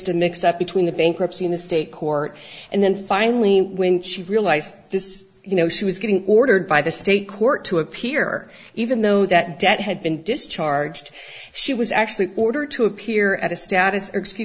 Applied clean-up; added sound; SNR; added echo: none; none; none; none.